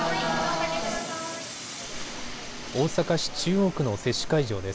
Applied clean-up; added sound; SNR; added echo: none; Train; 10 dB; none.